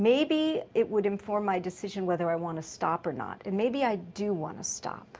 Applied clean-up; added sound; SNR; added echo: none; none; none; none.